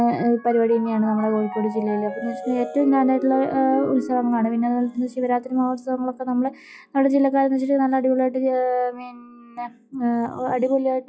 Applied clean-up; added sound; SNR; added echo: classical method log-MMSE.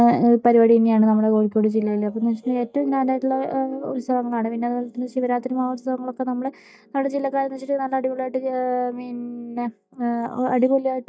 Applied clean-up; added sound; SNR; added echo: neural mask model DeepFilterNet 3.